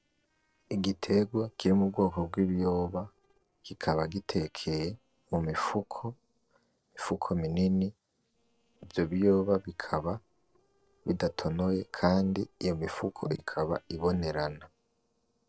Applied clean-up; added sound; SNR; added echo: neural separator model SepFormer DNS4.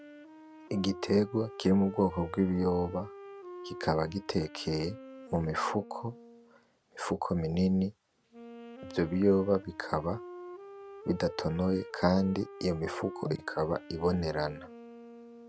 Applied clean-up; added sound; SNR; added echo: none; Wind instrument, woodwind instrument; 16 dB; none.